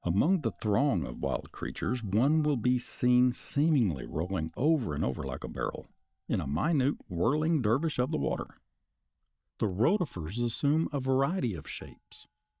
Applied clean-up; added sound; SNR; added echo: neural mask model DeepFilterNet 3.